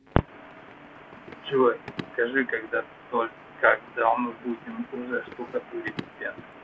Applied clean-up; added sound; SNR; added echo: none; Run; 18 dB; none.